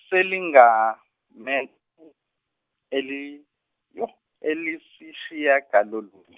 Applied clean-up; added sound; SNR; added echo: none; none; none; none.